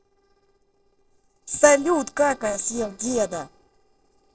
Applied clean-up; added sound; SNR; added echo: neural separator model SepFormer DNS4.